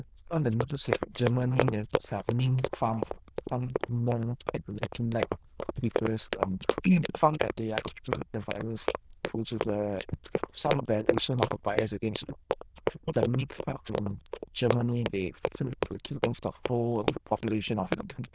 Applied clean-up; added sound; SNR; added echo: neural diffusion model UNIVERSE++.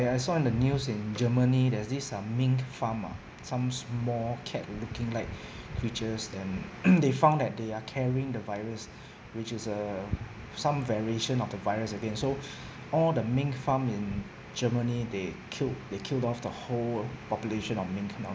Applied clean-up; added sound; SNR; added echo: none; none; none; none.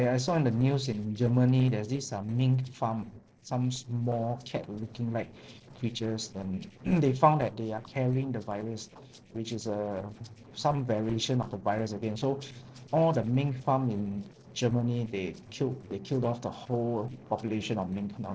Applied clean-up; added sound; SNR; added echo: neural separator model SepFormer DNS4.